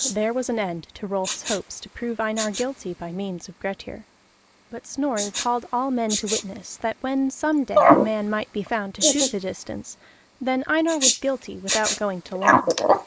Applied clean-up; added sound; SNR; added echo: neural mask model Resemble Enhance denoiser.